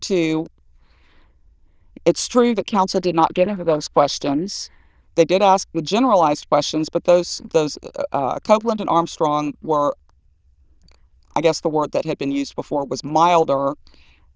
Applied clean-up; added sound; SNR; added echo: neural diffusion model UNIVERSE++.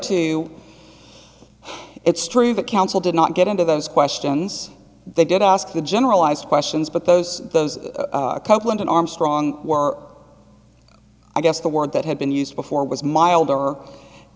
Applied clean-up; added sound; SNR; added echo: none; none; none; none.